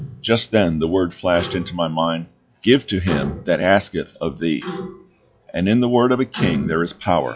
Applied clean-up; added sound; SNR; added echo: classical method log-MMSE.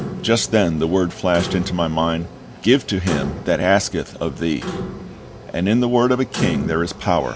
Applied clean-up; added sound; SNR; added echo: none; Clock; 10 dB; none.